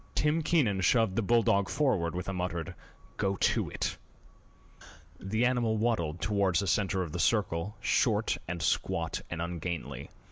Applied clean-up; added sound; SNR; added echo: none; none; none; none.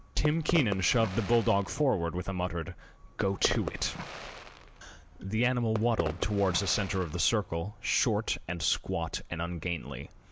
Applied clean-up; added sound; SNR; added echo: none; Fireworks; 10 dB; none.